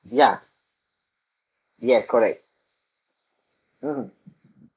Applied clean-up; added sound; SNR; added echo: neural mask model Resemble Enhance denoiser.